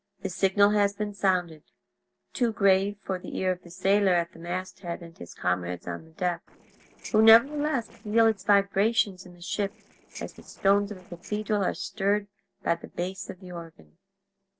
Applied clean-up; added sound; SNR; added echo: neural separator model SepFormer DNS4.